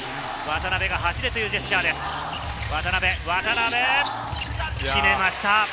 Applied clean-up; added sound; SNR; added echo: none; Accelerating, revving, vroom / Motor vehicle (road); 19 dB; none.